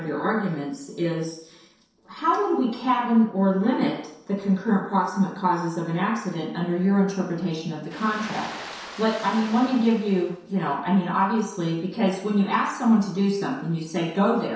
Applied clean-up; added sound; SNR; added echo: neural separator model SepFormer DNS4.